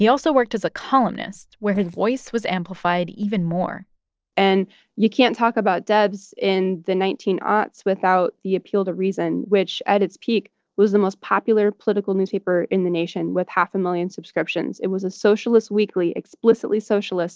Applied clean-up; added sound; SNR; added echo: neural separator model SepFormer DNS4.